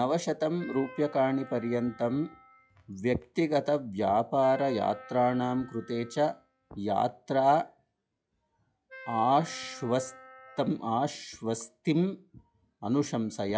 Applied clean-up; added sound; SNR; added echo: classical method log-MMSE.